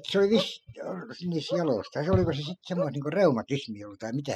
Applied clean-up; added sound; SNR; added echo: classical method spectral subtraction.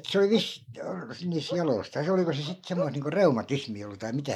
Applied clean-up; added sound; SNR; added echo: neural mask model Resemble Enhance denoiser.